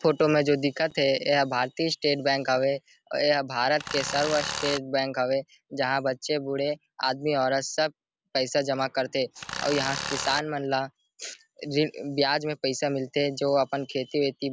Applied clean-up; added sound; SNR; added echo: none; Tools; 6 dB; none.